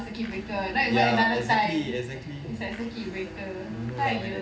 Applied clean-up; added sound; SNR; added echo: none; Domestic sounds, home sounds; 18 dB; reverberation time 1.2 s.